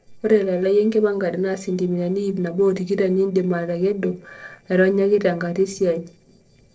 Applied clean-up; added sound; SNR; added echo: neural separator model SepFormer DNS4.